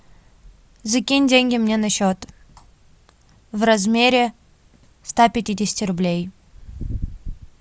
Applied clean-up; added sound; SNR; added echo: none; none; none; none.